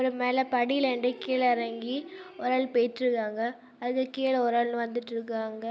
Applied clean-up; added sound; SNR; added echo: none; none; none; none.